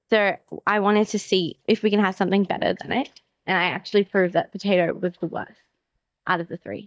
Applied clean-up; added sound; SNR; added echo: neural mask model DeepFilterNet 3.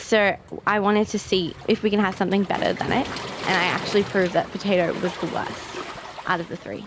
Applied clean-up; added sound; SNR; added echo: none; Waves, surf; 11 dB; none.